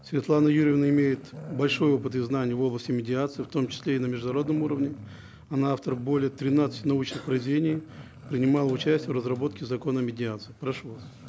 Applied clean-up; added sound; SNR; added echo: none; Growling; 17 dB; none.